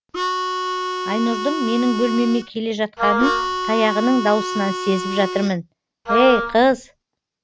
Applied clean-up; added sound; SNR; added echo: none; Wind instrument, woodwind instrument + Harmonica; 3 dB; none.